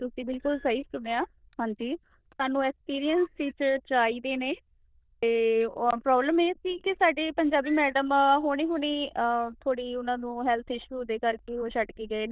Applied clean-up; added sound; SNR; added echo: neural diffusion model UNIVERSE++.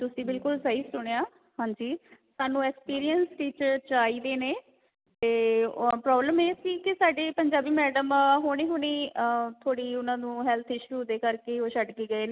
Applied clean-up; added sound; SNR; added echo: none; none; none; none.